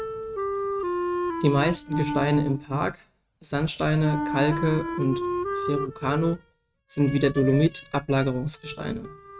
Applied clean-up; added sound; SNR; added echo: neural mask model RNNoise.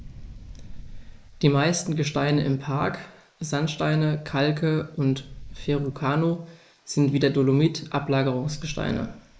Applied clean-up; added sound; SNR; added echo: neural mask model Resemble Enhance denoiser.